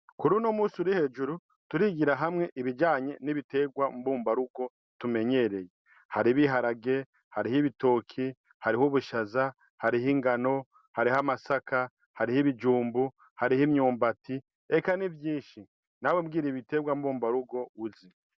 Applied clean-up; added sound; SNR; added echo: none; none; none; none.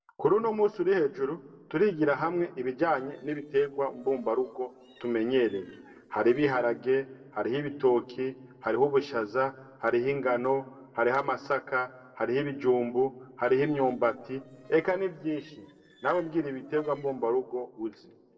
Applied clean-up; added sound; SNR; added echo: neural separator model SepFormer DNS4.